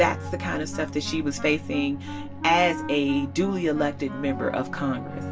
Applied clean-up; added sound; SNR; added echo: none; Wind instrument, woodwind instrument; 13 dB; reverberation time 0.1 s.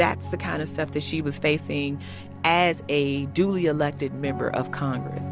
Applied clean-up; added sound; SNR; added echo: none; none; none; none.